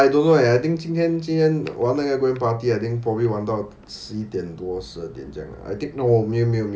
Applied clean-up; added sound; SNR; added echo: none; none; none; none.